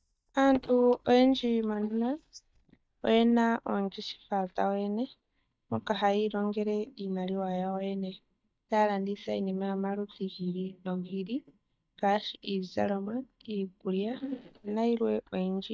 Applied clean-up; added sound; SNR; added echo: neural mask model DeepFilterNet 3.